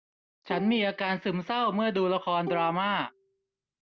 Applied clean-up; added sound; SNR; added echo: none; Bowed string instrument; 13 dB; none.